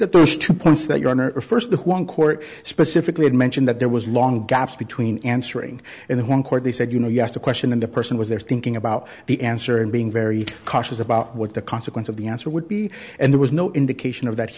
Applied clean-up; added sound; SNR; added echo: none; none; none; none.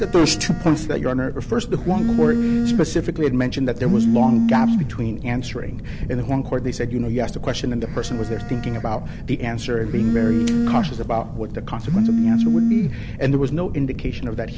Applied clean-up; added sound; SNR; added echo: none; Telephone; -1 dB; none.